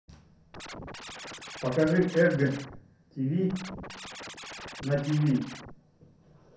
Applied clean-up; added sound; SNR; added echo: none; Scratching (performance technique); 13 dB; reverberation time 0.5 s.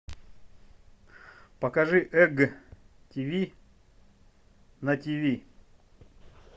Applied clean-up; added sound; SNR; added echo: none; none; none; none.